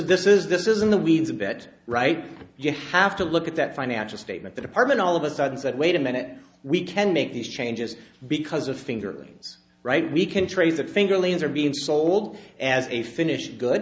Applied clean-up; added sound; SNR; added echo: none; none; none; none.